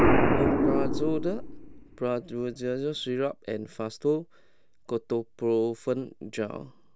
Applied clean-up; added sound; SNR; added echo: none; Explosion; -2 dB; none.